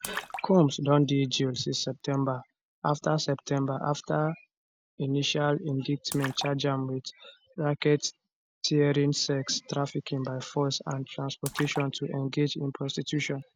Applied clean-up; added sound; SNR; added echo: none; Splash, splatter; 15 dB; none.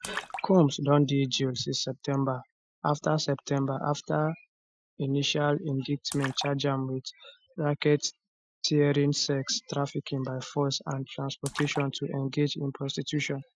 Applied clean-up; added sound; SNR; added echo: classical method Wiener filter.